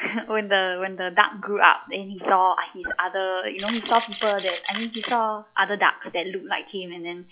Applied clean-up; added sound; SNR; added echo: classical method log-MMSE.